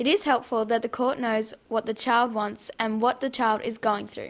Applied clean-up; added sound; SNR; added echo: none; none; none; none.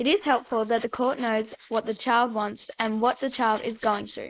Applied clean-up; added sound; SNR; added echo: neural mask model Resemble Enhance denoiser.